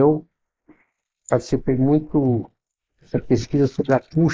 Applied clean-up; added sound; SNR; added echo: neural mask model Resemble Enhance denoiser.